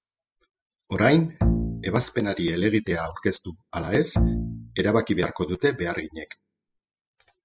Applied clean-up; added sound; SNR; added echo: classical method spectral subtraction.